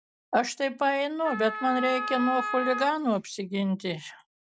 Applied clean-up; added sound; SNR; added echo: none; Wind instrument, woodwind instrument; 5 dB; none.